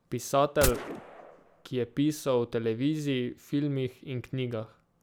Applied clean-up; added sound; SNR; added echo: none; Gunshot, gunfire; 7 dB; none.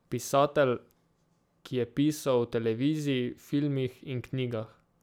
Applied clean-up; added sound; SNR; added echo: none; none; none; none.